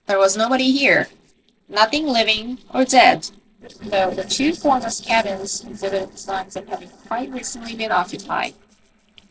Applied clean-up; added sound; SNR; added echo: neural separator model SepFormer DNS4.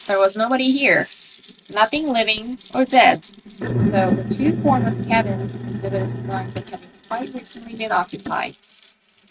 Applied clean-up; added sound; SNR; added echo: neural mask model RNNoise.